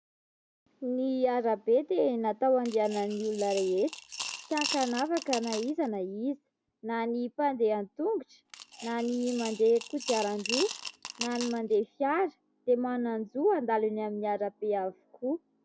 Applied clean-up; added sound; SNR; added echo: none; Coin (dropping) / Glass; 10 dB; none.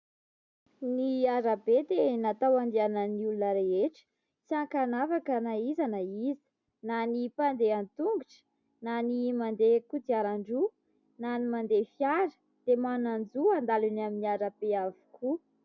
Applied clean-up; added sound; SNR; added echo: none; none; none; none.